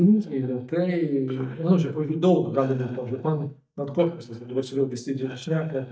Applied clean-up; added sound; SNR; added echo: neural mask model DeepFilterNet 3.